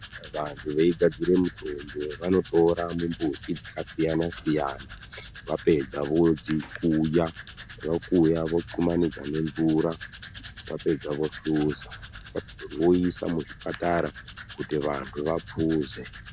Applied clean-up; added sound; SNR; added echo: none; Domestic sounds, home sounds; 14 dB; none.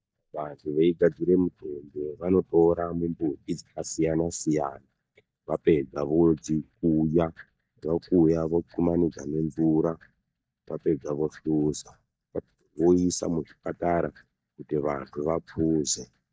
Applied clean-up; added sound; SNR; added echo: neural mask model DeepFilterNet 3.